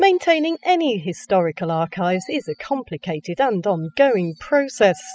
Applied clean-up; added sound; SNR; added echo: classical method spectral subtraction.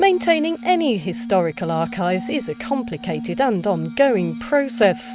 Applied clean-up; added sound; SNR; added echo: none; Glass; 11 dB; none.